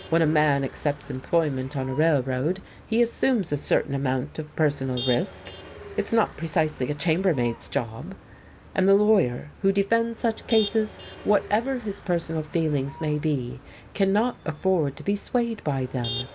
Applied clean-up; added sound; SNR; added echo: none; Motor vehicle (road); 16 dB; none.